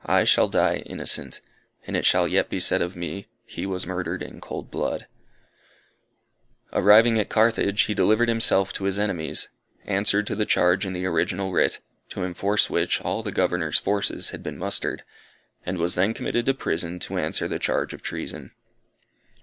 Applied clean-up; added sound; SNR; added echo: none; none; none; none.